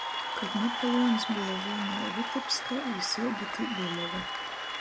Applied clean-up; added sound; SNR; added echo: none; Applause / Cheering; 2 dB; none.